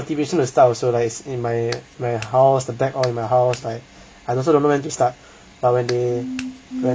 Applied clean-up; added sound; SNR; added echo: none; Clapping; 18 dB; none.